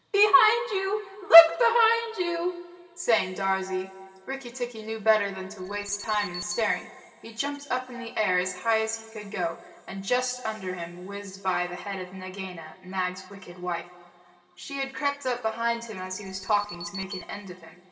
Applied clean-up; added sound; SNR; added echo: none; Alarm; 14 dB; reverberation time 2.6 s.